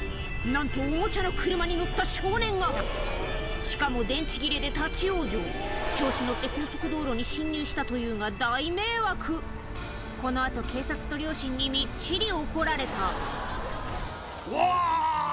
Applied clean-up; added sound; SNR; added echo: none; Piano; 17 dB; none.